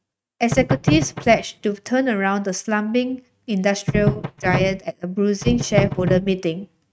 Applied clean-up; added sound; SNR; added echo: neural mask model RNNoise.